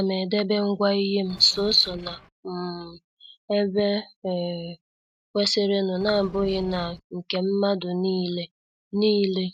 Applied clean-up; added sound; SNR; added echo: neural mask model RNNoise.